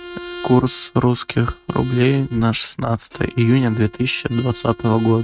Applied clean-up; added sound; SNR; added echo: neural mask model RNNoise.